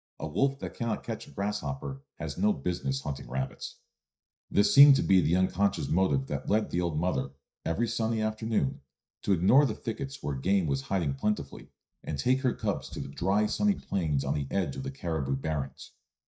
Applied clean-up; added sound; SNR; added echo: neural mask model DeepFilterNet 3.